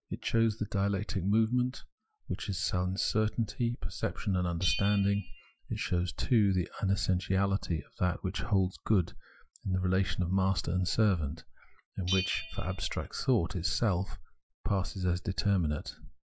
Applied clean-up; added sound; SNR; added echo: classical method Wiener filter.